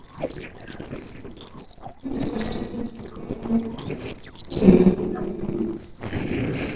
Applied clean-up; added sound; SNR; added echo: neural separator model SepFormer DNS4.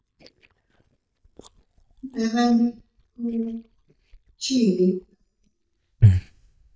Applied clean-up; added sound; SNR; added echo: neural mask model DeepFilterNet 3.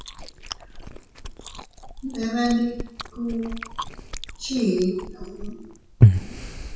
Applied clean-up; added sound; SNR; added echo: none; Chewing, mastication; -3 dB; reverberation time 0.6 s.